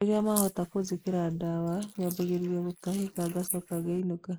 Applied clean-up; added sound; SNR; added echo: neural mask model Resemble Enhance denoiser.